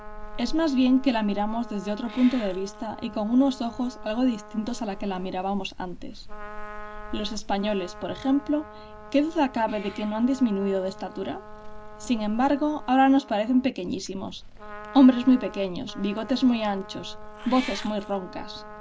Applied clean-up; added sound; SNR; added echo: none; Trumpet + Meow / Purr; 13 dB; none.